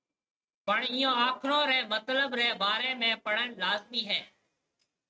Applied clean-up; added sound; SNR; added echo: neural mask model RNNoise.